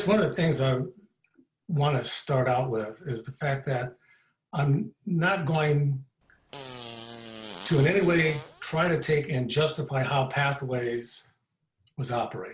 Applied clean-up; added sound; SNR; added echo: none; Fart; 14 dB; none.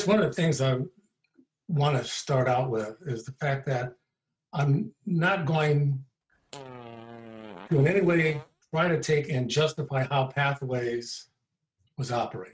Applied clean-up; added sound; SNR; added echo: neural mask model RNNoise.